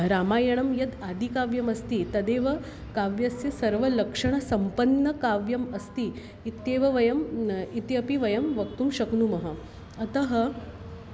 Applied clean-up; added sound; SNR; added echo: none; none; none; none.